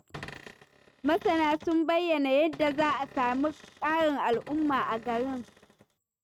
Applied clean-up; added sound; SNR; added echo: neural mask model RNNoise.